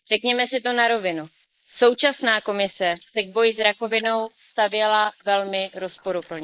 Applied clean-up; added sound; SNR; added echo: neural mask model Resemble Enhance denoiser.